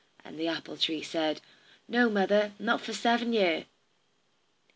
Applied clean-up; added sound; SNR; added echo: none; none; none; none.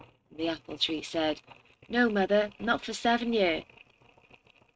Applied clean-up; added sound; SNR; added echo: neural mask model RNNoise.